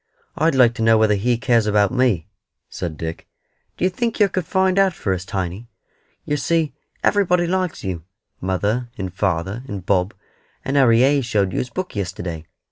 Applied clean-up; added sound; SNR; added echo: none; none; none; none.